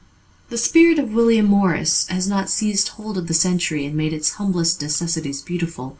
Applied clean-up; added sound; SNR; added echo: none; none; none; reverberation time 0.2 s.